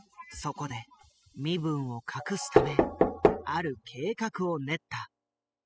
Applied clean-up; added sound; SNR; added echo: classical method spectral subtraction.